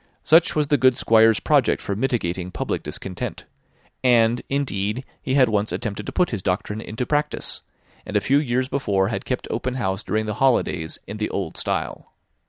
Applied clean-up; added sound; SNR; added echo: none; none; none; none.